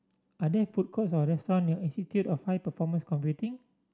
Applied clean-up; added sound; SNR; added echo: none; none; none; none.